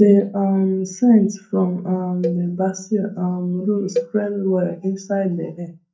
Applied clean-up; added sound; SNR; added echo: neural mask model DeepFilterNet 3.